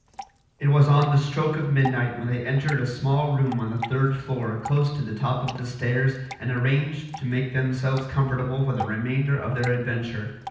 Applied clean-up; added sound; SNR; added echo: none; Drip / Water; 17 dB; reverberation time 0.9 s.